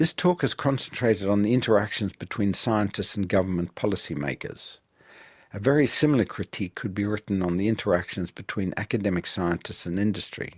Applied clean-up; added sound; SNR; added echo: none; none; none; none.